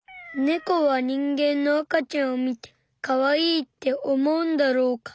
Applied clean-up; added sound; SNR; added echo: none; none; none; none.